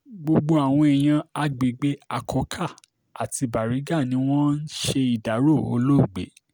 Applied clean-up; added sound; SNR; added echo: none; none; none; none.